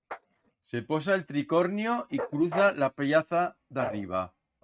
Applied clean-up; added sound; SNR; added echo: neural mask model RNNoise.